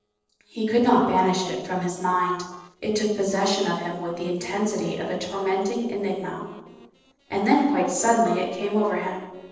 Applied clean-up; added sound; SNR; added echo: neural separator model SepFormer DNS4.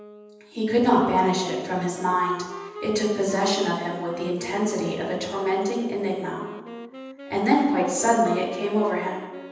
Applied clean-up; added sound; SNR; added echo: none; Wind instrument, woodwind instrument; 15 dB; reverberation time 1.1 s.